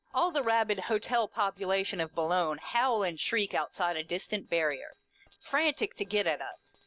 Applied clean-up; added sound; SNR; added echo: neural separator model SepFormer DNS4.